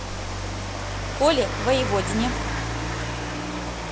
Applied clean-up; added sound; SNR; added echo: none; Rain; 1 dB; none.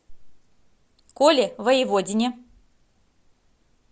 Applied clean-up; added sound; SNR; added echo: none; none; none; none.